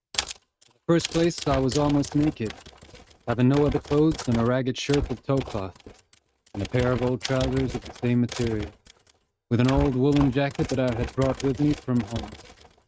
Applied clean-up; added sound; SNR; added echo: neural mask model RNNoise.